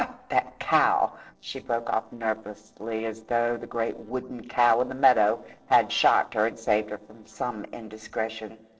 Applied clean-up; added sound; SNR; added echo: neural separator model SepFormer DNS4.